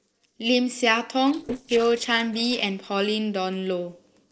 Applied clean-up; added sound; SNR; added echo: neural separator model SepFormer DNS4.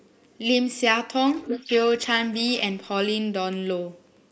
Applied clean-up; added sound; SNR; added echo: neural mask model Resemble Enhance denoiser.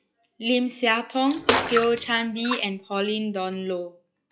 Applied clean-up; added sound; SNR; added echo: classical method log-MMSE.